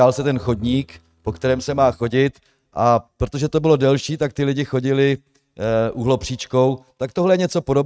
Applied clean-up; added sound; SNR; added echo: neural mask model RNNoise.